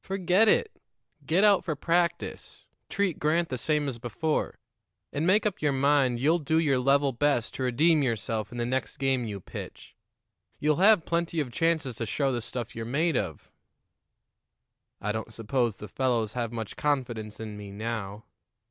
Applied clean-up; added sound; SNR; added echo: none; none; none; none.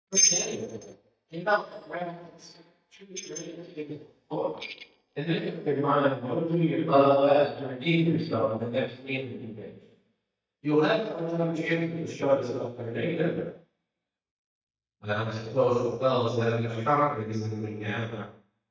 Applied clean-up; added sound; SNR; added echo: neural mask model DeepFilterNet 3.